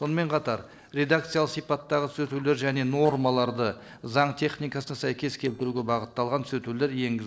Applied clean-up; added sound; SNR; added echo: neural separator model SepFormer DNS4.